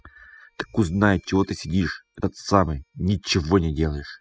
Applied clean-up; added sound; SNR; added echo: classical method spectral subtraction.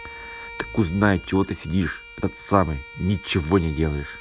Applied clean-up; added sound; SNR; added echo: none; Bowed string instrument; 17 dB; none.